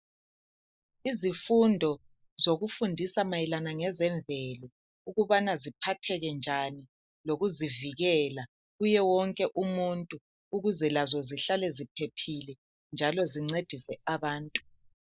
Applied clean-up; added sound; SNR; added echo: neural mask model Resemble Enhance denoiser.